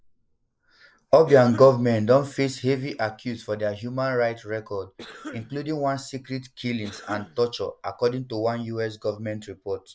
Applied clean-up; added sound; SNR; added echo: neural mask model Resemble Enhance denoiser.